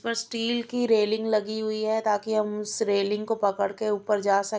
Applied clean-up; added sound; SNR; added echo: none; none; none; none.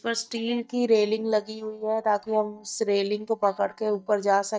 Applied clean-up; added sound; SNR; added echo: neural mask model DeepFilterNet 3.